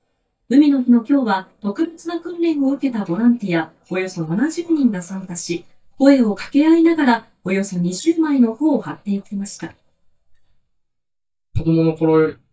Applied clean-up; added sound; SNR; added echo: neural mask model DeepFilterNet 3.